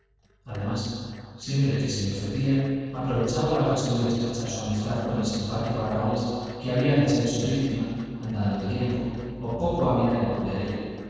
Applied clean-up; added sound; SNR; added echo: neural separator model SepFormer DNS4.